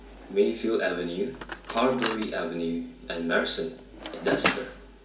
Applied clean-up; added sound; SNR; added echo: none; Drawer open or close; 7 dB; reverberation time 0.3 s.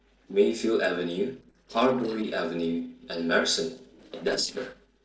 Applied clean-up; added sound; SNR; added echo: neural separator model SepFormer DNS4.